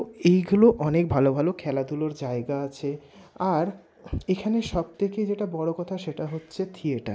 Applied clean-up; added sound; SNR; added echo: none; none; none; none.